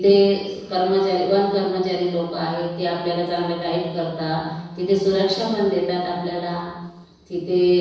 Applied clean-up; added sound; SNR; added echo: neural separator model SepFormer DNS4.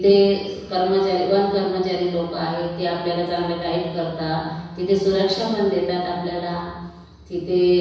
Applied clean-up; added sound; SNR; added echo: none; Bowed string instrument; 17 dB; reverberation time 1.1 s.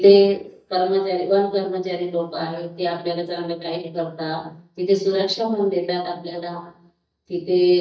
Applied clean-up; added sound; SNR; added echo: neural mask model DeepFilterNet 3.